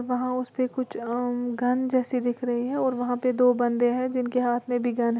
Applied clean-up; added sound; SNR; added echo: none; none; none; none.